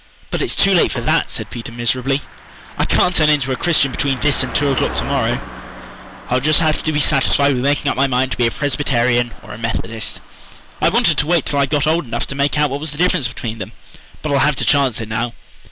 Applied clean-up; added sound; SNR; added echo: none; Snare drum + Car passing by; 16 dB; none.